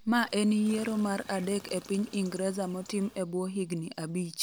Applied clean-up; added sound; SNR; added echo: none; Chirp, tweet; 20 dB; none.